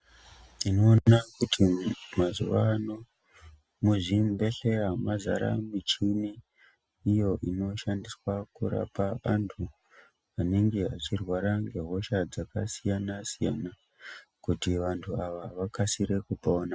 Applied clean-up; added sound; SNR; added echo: none; none; none; none.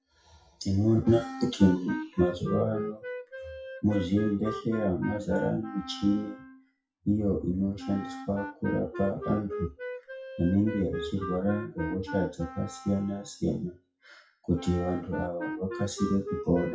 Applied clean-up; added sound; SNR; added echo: classical method WPE with log-MMSE.